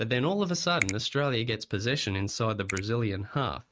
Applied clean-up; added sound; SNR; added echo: neural mask model RNNoise.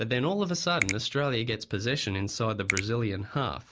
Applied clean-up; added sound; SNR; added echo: none; Finger snapping; 8 dB; none.